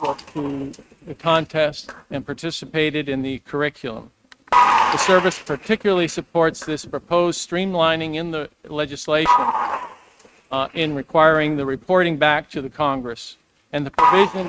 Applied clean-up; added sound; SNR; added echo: neural mask model RNNoise.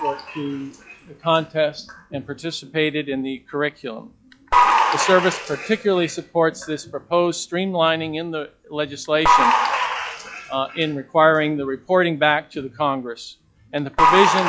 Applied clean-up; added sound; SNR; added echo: classical method log-MMSE.